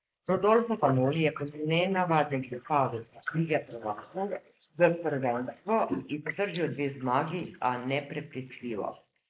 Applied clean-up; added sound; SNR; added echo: neural mask model Resemble Enhance denoiser.